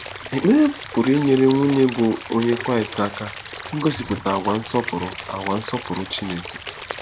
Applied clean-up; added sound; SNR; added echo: none; Stream / Liquid; 13 dB; none.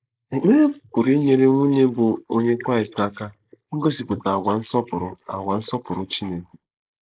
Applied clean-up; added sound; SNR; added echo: neural mask model Resemble Enhance denoiser.